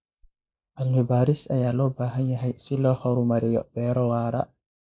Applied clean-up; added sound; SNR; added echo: neural mask model Resemble Enhance denoiser.